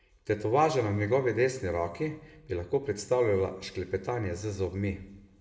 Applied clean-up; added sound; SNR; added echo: none; none; none; reverberation time 0.5 s.